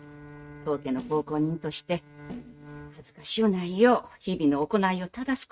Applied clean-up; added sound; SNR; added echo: neural mask model RNNoise.